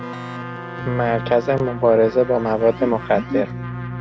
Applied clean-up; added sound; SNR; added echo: none; Keyboard (musical) + Trumpet; 10 dB; none.